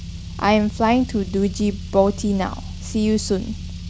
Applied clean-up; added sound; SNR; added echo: none; Car; 10 dB; none.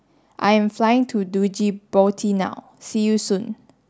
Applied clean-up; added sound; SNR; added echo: none; none; none; none.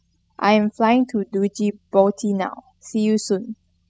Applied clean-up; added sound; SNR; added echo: classical method spectral subtraction.